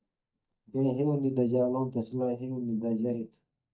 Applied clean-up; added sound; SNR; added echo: neural mask model DeepFilterNet 3.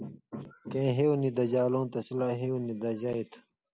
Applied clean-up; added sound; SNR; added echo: none; none; none; none.